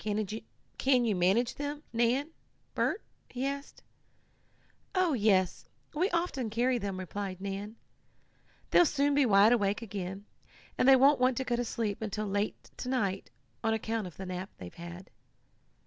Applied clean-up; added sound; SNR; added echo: none; none; none; none.